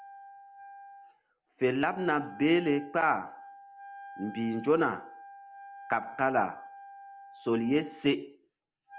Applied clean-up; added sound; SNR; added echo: none; Wind instrument, woodwind instrument; 17 dB; none.